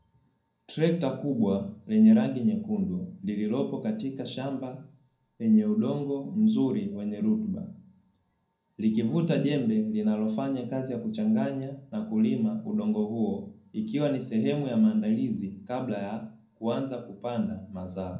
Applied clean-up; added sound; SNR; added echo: none; none; none; reverberation time 0.5 s.